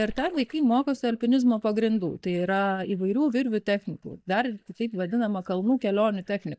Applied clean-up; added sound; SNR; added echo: neural mask model DeepFilterNet 3.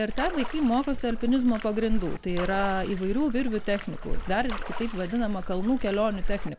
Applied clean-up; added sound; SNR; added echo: none; Splash, splatter; 3 dB; none.